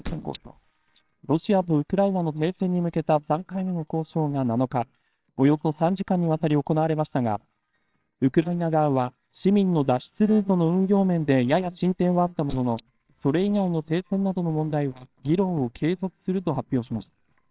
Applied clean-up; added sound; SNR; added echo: neural separator model SepFormer WHAMR!.